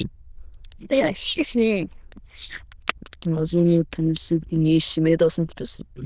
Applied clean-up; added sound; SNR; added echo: neural diffusion model UNIVERSE++.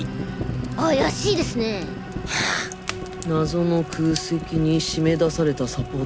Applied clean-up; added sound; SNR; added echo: none; Fire; 10 dB; none.